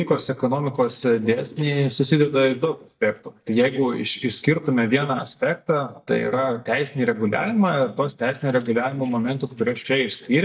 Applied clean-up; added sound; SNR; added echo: neural mask model DeepFilterNet 3.